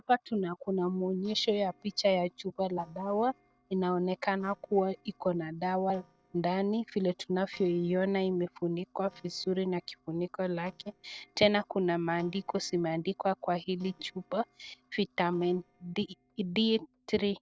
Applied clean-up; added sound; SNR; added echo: neural separator model SepFormer DNS4.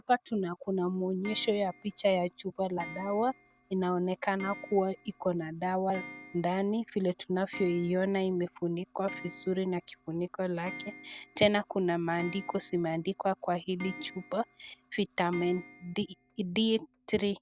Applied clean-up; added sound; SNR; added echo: none; Clock; 18 dB; none.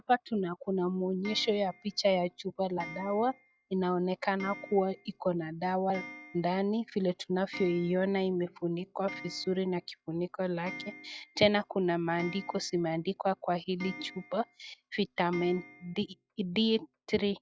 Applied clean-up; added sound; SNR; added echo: classical method log-MMSE.